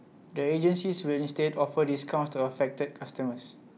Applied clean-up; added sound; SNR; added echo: none; none; none; none.